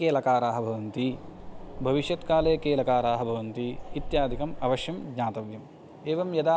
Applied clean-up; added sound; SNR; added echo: none; Boat, Water vehicle; 10 dB; none.